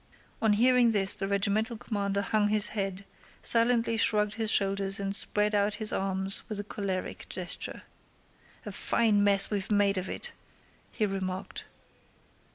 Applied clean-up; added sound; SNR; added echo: none; none; none; none.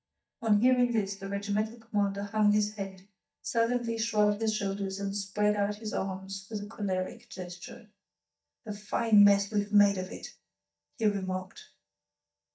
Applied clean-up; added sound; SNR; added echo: neural mask model DeepFilterNet 3.